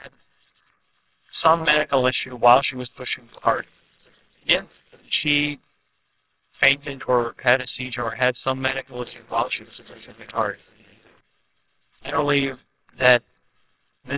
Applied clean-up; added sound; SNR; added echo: neural separator model SepFormer WHAMR!.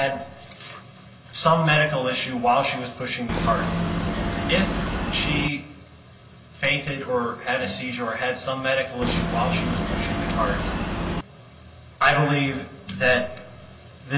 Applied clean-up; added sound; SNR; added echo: none; Boat, Water vehicle; 0 dB; reverberation time 0.2 s.